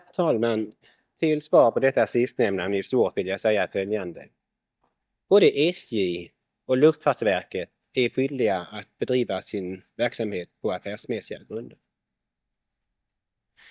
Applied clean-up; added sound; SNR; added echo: neural mask model DeepFilterNet 3.